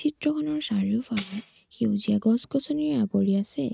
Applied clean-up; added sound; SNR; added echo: neural mask model RNNoise.